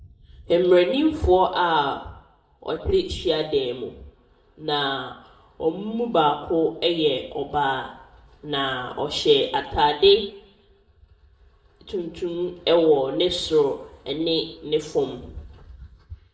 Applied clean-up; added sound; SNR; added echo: none; none; none; reverberation time 0.6 s.